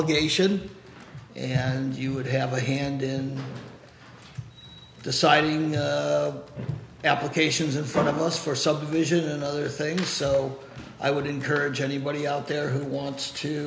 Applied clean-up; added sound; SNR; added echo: none; none; none; none.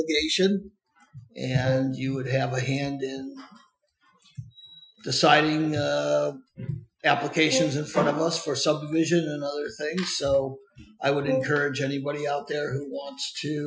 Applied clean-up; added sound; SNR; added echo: classical method Wiener filter.